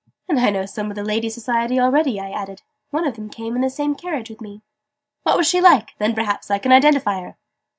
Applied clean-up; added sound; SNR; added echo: none; none; none; none.